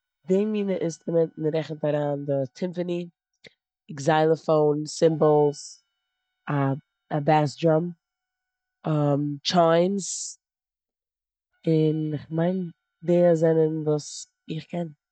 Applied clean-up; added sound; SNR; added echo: neural mask model DeepFilterNet 3.